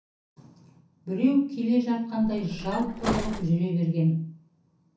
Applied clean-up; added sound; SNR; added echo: none; Bus; 7 dB; reverberation time 0.6 s.